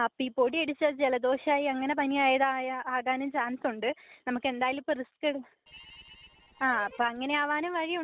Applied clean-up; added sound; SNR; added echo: neural separator model SepFormer DNS4.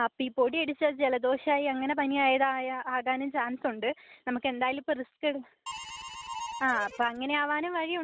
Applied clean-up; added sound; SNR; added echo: none; Harmonica; 11 dB; none.